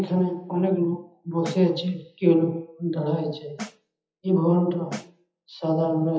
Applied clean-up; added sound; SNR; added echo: classical method WPE with log-MMSE.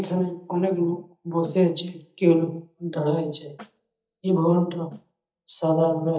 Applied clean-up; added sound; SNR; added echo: neural mask model DeepFilterNet 3.